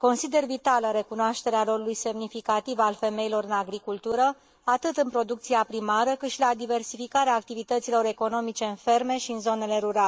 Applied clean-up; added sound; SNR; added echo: neural mask model Resemble Enhance denoiser.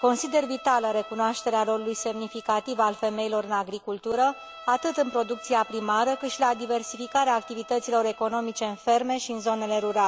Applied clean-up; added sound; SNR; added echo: none; Bowed string instrument; 19 dB; none.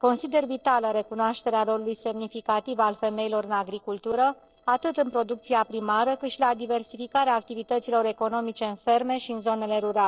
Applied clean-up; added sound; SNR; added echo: neural separator model SepFormer DNS4.